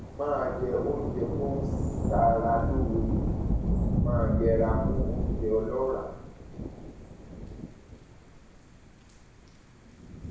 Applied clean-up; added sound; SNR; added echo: none; Thunder / Rain; -2 dB; reverberation time 0.7 s.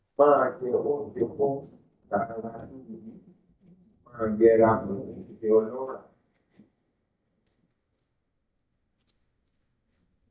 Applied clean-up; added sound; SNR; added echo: neural mask model DeepFilterNet 3.